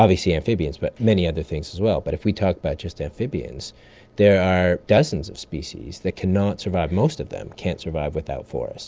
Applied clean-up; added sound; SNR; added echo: none; none; none; none.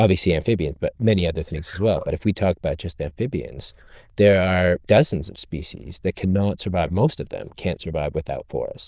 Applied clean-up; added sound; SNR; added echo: neural diffusion model UNIVERSE++.